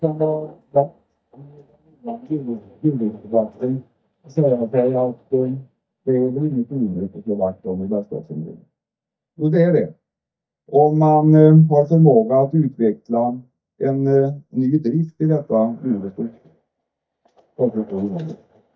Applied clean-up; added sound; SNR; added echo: neural mask model DeepFilterNet 3.